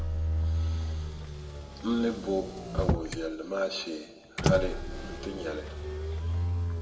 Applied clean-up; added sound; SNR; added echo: none; Motor vehicle (road); -2 dB; reverberation time 1.5 s.